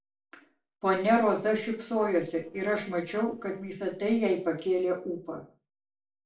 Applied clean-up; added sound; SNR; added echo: neural separator model SepFormer DNS4.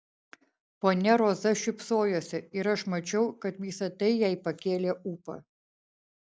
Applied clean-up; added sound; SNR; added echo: none; none; none; none.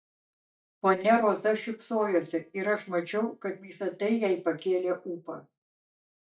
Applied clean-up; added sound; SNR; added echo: neural mask model DeepFilterNet 3.